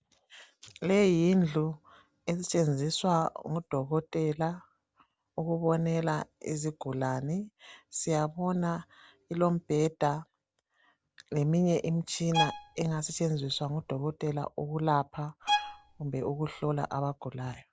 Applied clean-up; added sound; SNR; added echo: none; Bowed string instrument; 5 dB; none.